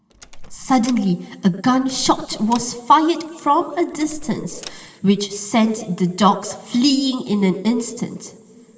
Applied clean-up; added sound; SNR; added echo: none; Door; 16 dB; reverberation time 2.1 s.